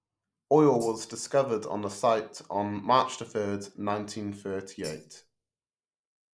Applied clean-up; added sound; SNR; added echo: neural mask model Resemble Enhance denoiser.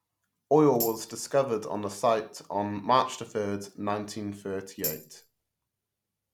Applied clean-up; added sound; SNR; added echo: none; Tambourine; 10 dB; none.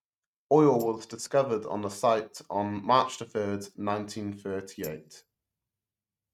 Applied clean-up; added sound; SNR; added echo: neural mask model RNNoise.